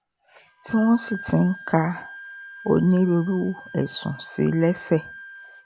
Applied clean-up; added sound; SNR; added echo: none; Wind instrument, woodwind instrument; 18 dB; none.